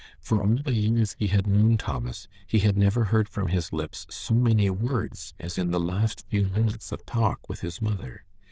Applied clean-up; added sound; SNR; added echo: neural diffusion model UNIVERSE++.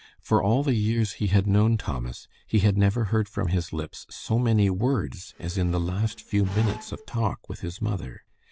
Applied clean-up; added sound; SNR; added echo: none; Squeak; 18 dB; none.